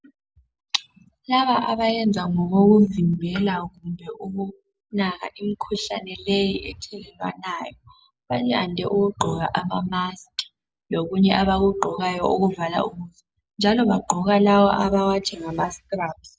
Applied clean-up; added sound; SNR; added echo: none; none; none; none.